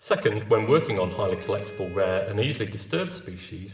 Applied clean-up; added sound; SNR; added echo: none; Bowed string instrument; 17 dB; reverberation time 1.1 s.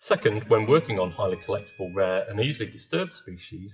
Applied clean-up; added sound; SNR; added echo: classical method WPE with log-MMSE.